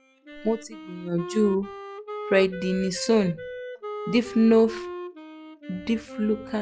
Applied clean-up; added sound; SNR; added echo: classical method log-MMSE.